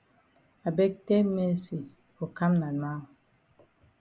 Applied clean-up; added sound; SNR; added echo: none; none; none; none.